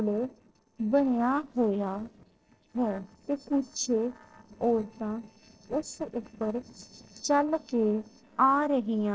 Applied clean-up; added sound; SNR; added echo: neural separator model SepFormer DNS4.